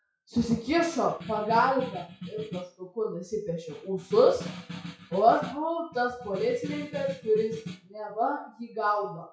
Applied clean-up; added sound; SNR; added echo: classical method WPE with log-MMSE.